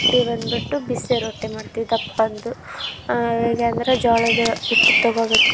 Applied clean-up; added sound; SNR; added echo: none; Bird vocalization, bird call, bird song; 2 dB; none.